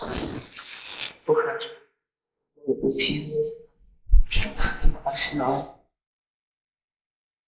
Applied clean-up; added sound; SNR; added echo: neural mask model Resemble Enhance denoiser.